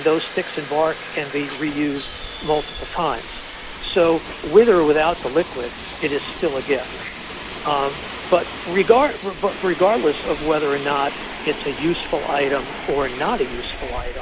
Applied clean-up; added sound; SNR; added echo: none; Subway, metro, underground; 11 dB; none.